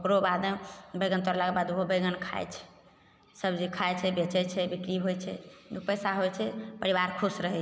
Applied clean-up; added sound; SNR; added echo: none; none; none; none.